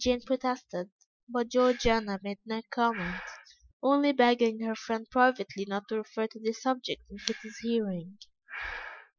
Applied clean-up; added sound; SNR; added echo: classical method spectral subtraction.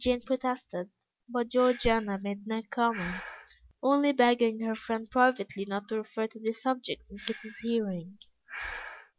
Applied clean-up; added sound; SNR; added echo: none; Breathing; 18 dB; none.